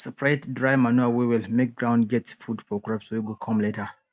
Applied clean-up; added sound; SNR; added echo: none; none; none; none.